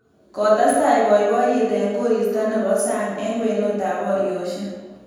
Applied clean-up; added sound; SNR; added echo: none; none; none; reverberation time 1.2 s.